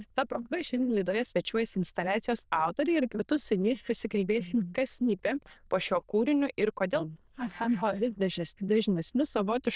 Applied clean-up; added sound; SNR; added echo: neural diffusion model UNIVERSE++.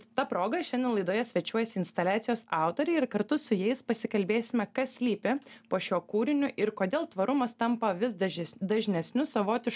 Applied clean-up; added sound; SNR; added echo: none; none; none; none.